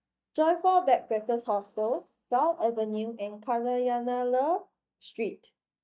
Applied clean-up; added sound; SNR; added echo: neural mask model DeepFilterNet 3.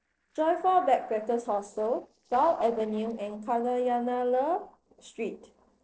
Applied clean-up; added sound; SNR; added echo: neural separator model SepFormer DNS4.